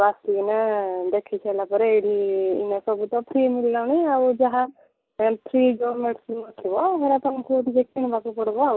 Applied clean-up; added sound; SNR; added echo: neural mask model Resemble Enhance denoiser.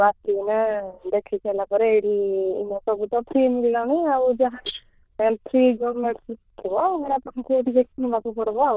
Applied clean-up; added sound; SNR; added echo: neural diffusion model UNIVERSE++.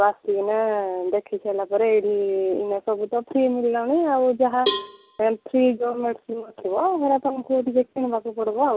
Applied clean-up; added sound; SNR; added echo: none; Cowbell; 6 dB; none.